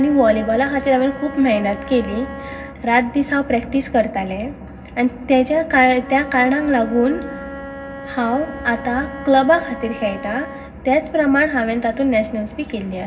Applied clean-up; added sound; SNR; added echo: none; Wind instrument, woodwind instrument; 16 dB; reverberation time 0.4 s.